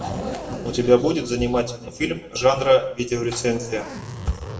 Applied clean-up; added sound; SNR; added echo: none; Zipper (clothing); 14 dB; reverberation time 0.6 s.